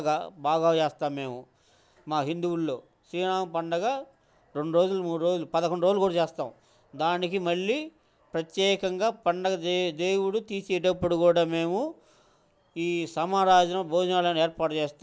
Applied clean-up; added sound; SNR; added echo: none; none; none; none.